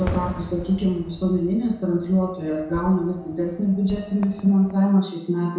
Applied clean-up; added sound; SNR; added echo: none; Fireworks; 14 dB; reverberation time 0.7 s.